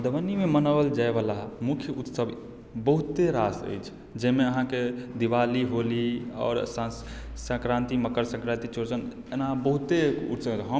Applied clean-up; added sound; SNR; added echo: none; none; none; none.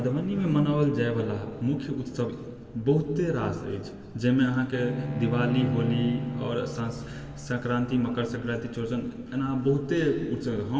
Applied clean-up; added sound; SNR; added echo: none; Bowed string instrument; 11 dB; reverberation time 1.8 s.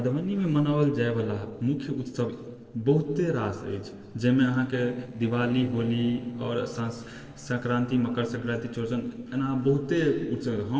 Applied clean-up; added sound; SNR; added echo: neural separator model SepFormer DNS4.